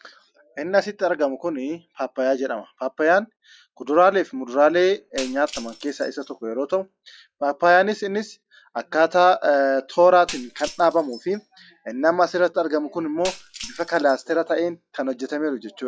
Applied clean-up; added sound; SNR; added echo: classical method log-MMSE.